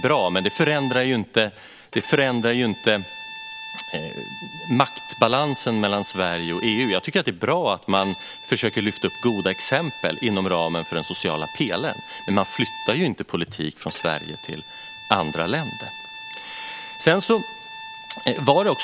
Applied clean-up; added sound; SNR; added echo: none; Bowed string instrument; 13 dB; none.